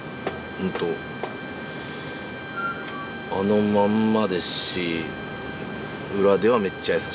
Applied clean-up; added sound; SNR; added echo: none; Bowed string instrument; 15 dB; none.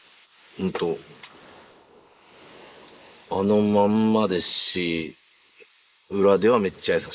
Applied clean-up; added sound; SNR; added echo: neural mask model Resemble Enhance denoiser.